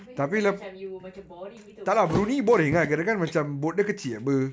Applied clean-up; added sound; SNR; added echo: none; Thump, thud; 12 dB; none.